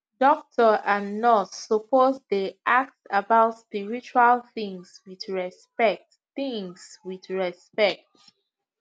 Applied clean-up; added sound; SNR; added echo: none; none; none; none.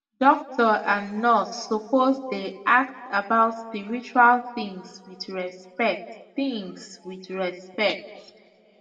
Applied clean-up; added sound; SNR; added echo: none; none; none; reverberation time 1.4 s.